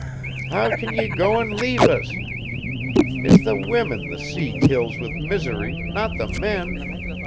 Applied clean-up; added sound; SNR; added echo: none; Race car, auto racing / Alarm + Packing tape, duct tape; -3 dB; none.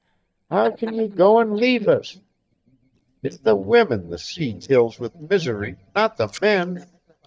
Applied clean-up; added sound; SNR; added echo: neural mask model DeepFilterNet 3.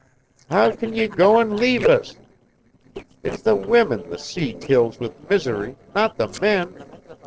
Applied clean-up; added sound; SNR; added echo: neural separator model SepFormer DNS4.